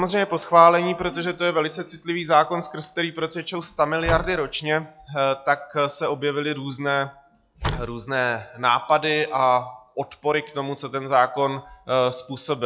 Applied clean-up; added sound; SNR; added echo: classical method log-MMSE.